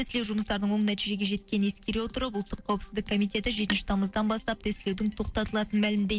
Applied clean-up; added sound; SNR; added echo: neural separator model SepFormer DNS4.